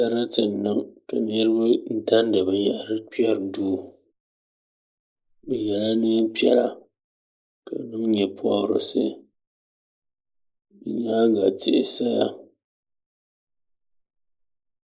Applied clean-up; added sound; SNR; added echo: neural mask model Resemble Enhance denoiser.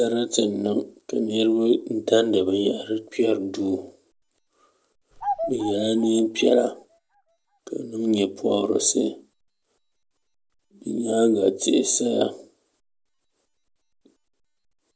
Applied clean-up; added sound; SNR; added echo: none; Bird vocalization, bird call, bird song; 10 dB; none.